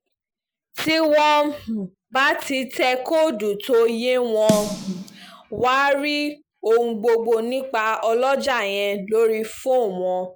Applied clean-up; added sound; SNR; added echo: none; Snare drum; 9 dB; none.